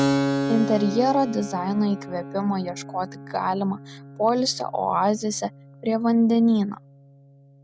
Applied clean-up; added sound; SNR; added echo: none; Keyboard (musical); 7 dB; none.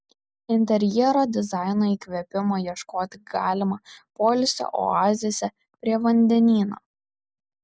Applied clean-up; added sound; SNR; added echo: none; none; none; none.